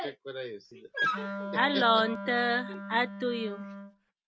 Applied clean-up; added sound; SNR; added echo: none; Wind instrument, woodwind instrument; 6 dB; none.